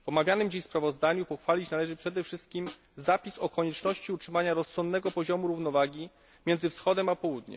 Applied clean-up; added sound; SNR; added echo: none; Snare drum; 19 dB; none.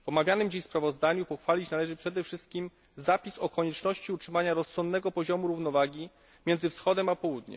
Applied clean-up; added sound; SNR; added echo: none; none; none; none.